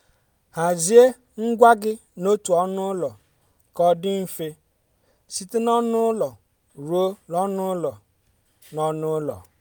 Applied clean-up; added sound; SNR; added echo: none; none; none; none.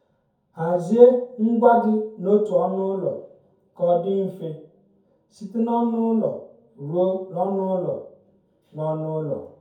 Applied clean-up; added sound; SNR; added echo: none; none; none; reverberation time 0.6 s.